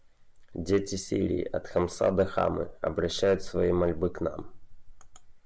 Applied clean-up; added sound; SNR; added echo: none; none; none; none.